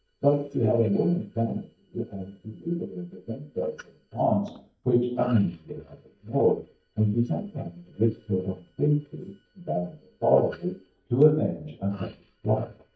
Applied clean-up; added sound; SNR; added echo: neural mask model DeepFilterNet 3.